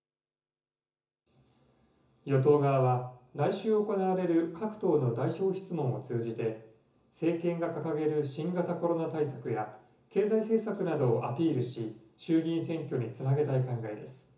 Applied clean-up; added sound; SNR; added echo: none; none; none; reverberation time 0.7 s.